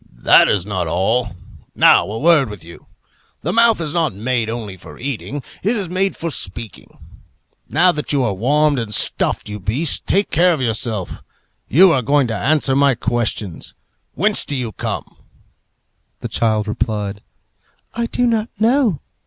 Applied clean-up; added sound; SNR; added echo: none; none; none; none.